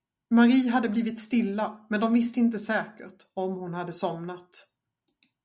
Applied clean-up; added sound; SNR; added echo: none; none; none; none.